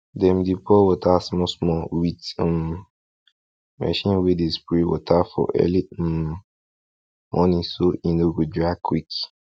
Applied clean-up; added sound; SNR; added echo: none; none; none; none.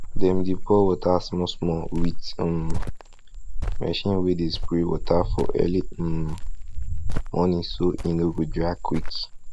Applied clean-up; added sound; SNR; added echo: none; Cricket; -1 dB; none.